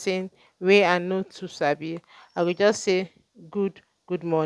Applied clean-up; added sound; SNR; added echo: none; none; none; none.